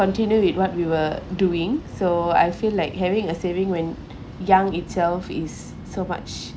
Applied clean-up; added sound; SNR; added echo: none; none; none; none.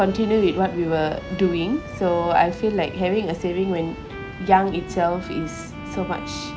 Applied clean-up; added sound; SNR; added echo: none; Bowed string instrument; 15 dB; none.